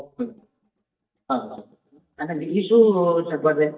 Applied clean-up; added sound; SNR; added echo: neural mask model DeepFilterNet 3.